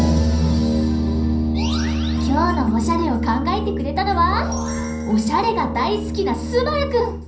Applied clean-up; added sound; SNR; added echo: none; Brass instrument; -1 dB; reverberation time 0.6 s.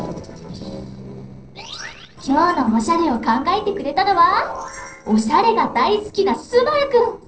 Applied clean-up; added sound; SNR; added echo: neural separator model SepFormer DNS4.